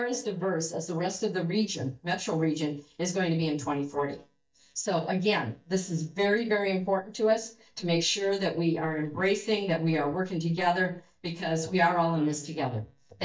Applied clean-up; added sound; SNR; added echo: neural mask model DeepFilterNet 3.